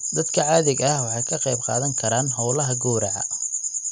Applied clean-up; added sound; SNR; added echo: none; none; none; none.